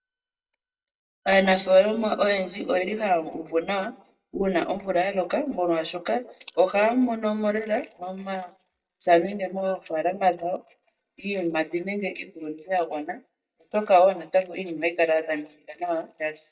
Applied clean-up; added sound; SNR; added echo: neural mask model DeepFilterNet 3.